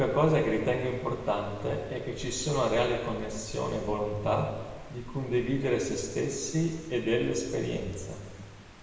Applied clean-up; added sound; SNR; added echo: none; Rain; 16 dB; reverberation time 1.3 s.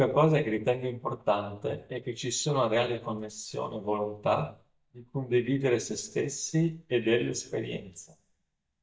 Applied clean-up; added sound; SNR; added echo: neural mask model DeepFilterNet 3.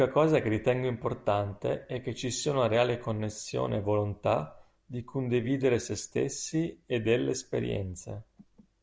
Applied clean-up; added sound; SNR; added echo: none; none; none; none.